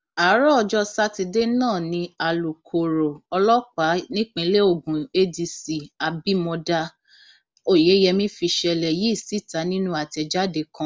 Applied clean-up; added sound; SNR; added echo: none; none; none; none.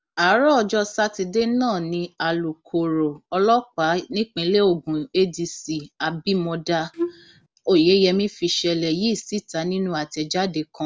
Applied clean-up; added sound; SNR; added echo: none; Wind instrument, woodwind instrument; 7 dB; none.